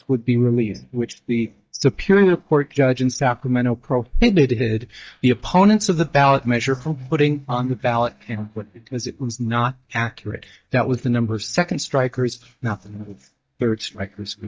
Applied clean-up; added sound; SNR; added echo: neural mask model DeepFilterNet 3.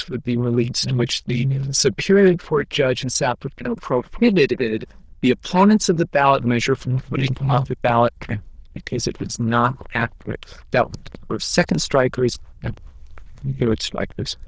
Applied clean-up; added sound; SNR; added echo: neural diffusion model UNIVERSE++.